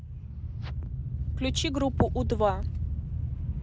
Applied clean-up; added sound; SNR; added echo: none; none; none; none.